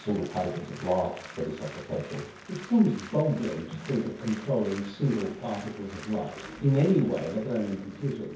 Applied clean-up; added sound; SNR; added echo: none; Applause; 18 dB; reverberation time 0.6 s.